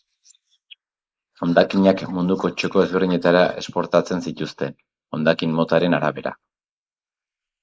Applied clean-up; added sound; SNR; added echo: neural mask model Resemble Enhance denoiser.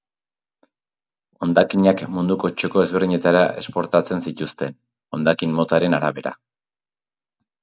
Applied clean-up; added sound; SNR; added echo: none; none; none; none.